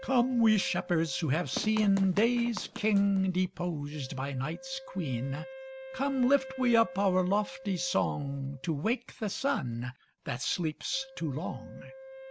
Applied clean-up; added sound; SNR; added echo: none; Run + Wind instrument, woodwind instrument; 16 dB; none.